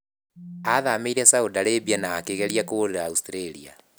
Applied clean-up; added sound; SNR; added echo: none; Telephone; 19 dB; none.